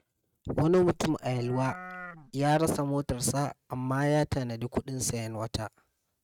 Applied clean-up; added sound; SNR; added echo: neural mask model RNNoise.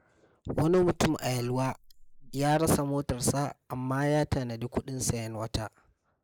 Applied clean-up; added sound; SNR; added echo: neural mask model Resemble Enhance denoiser.